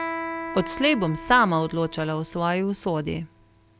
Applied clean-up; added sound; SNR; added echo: none; Electric guitar; 12 dB; none.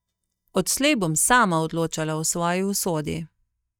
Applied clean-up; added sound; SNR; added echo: neural mask model DeepFilterNet 3.